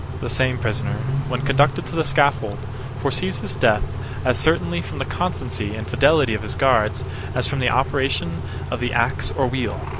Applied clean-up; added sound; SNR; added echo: none; Idling / Accelerating, revving, vroom / Car + Cricket; 4 dB; none.